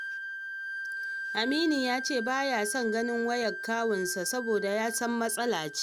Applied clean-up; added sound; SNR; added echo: none; Wind instrument, woodwind instrument; 7 dB; none.